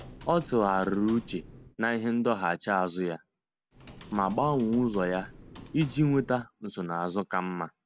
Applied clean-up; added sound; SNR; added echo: none; Computer keyboard; 20 dB; none.